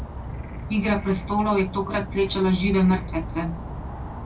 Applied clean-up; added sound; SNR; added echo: none; Insect / Frog; 9 dB; reverberation time 0.2 s.